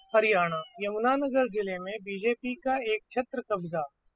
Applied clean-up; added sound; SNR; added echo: classical method spectral subtraction.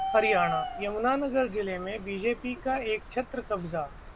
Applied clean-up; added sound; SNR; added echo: none; Bird; 8 dB; none.